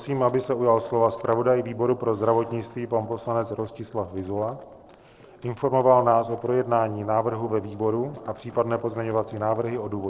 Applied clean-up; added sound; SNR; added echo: neural separator model SepFormer DNS4.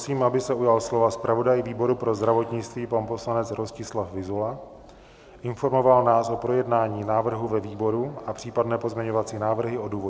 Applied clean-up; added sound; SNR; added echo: none; none; none; none.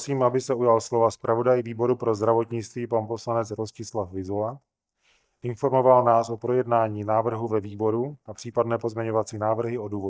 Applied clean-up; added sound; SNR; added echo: neural mask model DeepFilterNet 3.